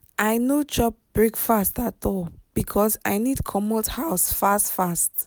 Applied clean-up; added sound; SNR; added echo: none; none; none; none.